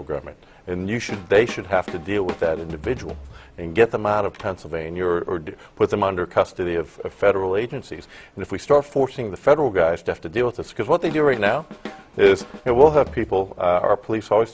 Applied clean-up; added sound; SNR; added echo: none; Drum kit; 16 dB; none.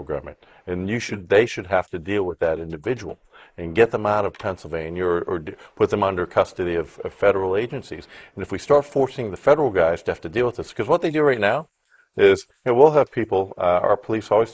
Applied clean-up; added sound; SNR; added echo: neural mask model Resemble Enhance denoiser.